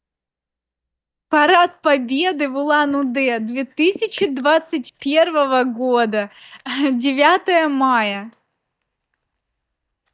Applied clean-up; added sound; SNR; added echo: neural mask model DeepFilterNet 3.